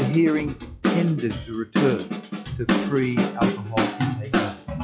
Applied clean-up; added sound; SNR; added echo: classical method log-MMSE.